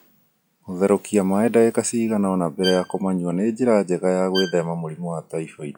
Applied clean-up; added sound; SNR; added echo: classical method log-MMSE.